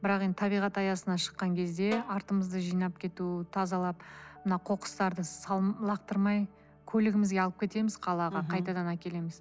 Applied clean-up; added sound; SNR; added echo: none; Snare drum; 15 dB; none.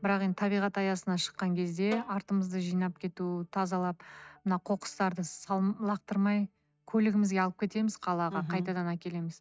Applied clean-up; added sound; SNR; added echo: neural mask model RNNoise.